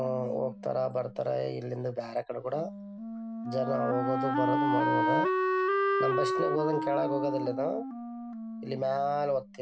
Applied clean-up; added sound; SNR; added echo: none; Wind instrument, woodwind instrument; 0 dB; none.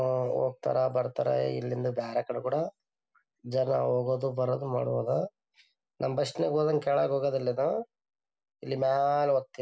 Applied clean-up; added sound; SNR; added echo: none; none; none; none.